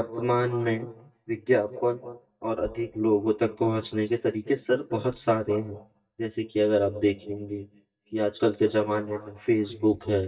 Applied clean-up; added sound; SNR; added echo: neural mask model DeepFilterNet 3.